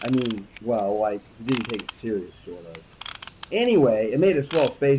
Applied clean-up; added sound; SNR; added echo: none; Ratchet, pawl / Tools + Chirp, tweet; 17 dB; none.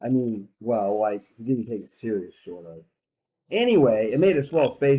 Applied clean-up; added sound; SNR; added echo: neural mask model Resemble Enhance denoiser.